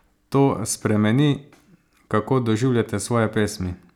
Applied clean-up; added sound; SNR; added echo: none; none; none; none.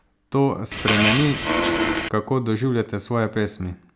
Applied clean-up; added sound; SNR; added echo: none; Fart; -1 dB; none.